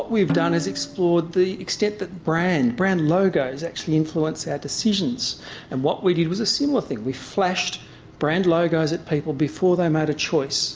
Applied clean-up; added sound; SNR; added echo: none; Snare drum; 10 dB; none.